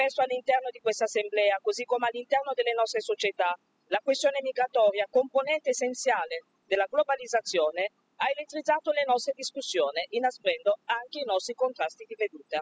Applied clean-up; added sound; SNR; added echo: classical method spectral subtraction.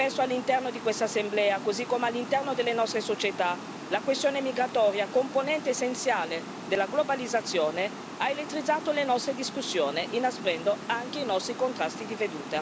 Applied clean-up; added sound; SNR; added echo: none; Water; 11 dB; none.